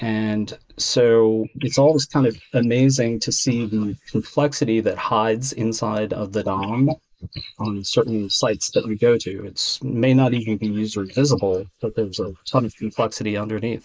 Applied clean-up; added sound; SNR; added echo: neural mask model Resemble Enhance denoiser.